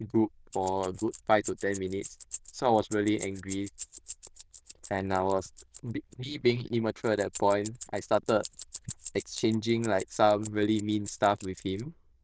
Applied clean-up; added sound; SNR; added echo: neural diffusion model UNIVERSE++.